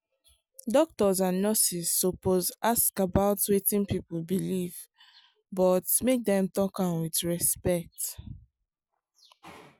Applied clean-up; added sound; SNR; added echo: none; none; none; none.